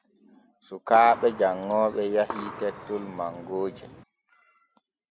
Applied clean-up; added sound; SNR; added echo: none; Gunshot, gunfire; 13 dB; none.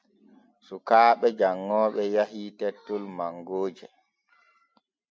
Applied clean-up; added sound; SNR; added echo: none; none; none; none.